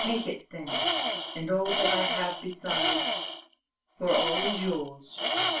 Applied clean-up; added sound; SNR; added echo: none; Tools; -2 dB; reverberation time 0.3 s.